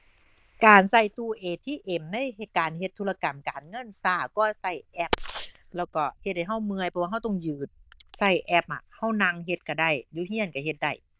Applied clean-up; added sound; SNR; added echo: neural diffusion model UNIVERSE++.